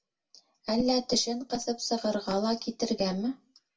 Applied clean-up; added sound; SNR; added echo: none; none; none; reverberation time 0.2 s.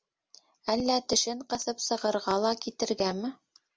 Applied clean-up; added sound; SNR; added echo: none; none; none; none.